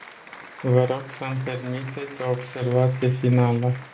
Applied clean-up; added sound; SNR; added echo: none; Applause; 18 dB; none.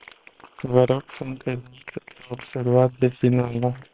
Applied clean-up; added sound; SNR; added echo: neural separator model SepFormer WHAM!.